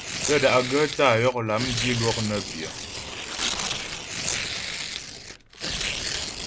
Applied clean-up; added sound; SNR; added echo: none; Tearing; 4 dB; none.